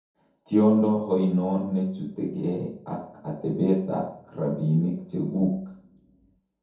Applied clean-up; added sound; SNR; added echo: none; none; none; reverberation time 0.6 s.